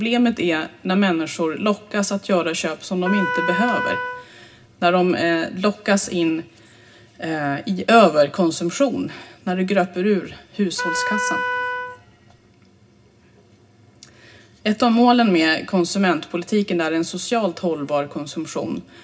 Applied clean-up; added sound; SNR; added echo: none; Wind instrument, woodwind instrument; 5 dB; reverberation time 0.4 s.